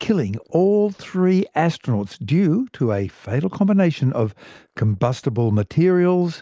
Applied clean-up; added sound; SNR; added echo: neural mask model Resemble Enhance denoiser.